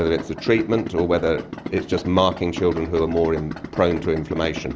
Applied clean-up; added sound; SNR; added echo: none; Idling; 12 dB; none.